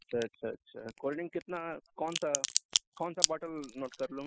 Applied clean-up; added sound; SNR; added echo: classical method spectral subtraction.